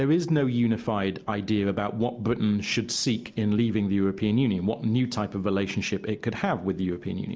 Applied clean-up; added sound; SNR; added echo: none; none; none; none.